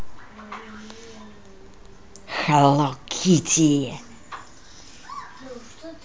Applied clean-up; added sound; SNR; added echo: none; none; none; none.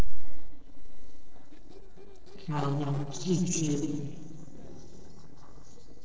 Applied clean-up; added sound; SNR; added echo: neural separator model SepFormer DNS4.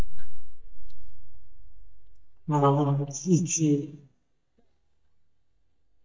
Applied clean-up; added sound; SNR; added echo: neural mask model DeepFilterNet 3.